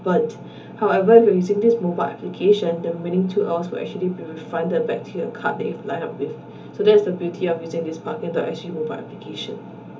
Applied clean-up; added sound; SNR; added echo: none; none; none; reverberation time 0.3 s.